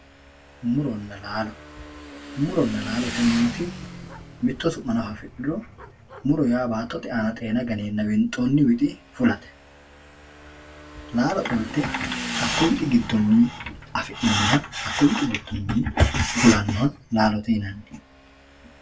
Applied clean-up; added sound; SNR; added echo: none; Motorcycle / Engine; 15 dB; reverberation time 0.2 s.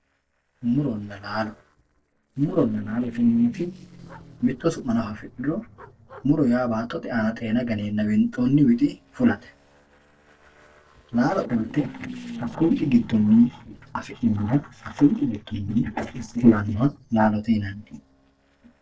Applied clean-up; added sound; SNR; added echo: neural separator model SepFormer DNS4.